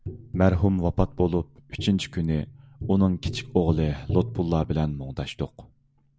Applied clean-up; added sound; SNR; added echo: none; Tap; 11 dB; none.